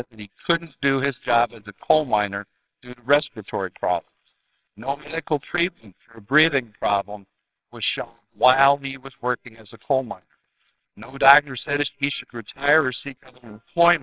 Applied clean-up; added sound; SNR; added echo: neural separator model SepFormer WHAMR!.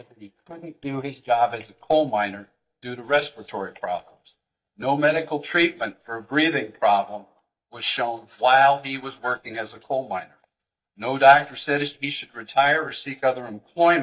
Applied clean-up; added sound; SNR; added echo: neural mask model DeepFilterNet 3.